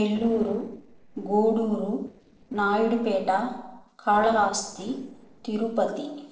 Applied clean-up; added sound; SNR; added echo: neural separator model SepFormer DNS4.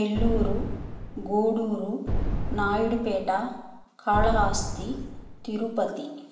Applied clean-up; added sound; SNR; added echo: none; Boom; 2 dB; reverberation time 0.8 s.